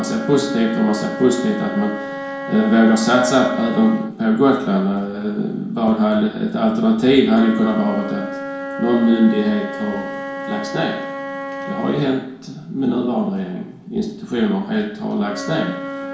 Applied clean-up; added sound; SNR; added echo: none; Wind instrument, woodwind instrument; 11 dB; reverberation time 0.6 s.